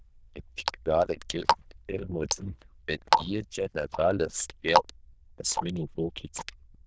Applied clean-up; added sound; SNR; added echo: neural diffusion model UNIVERSE++.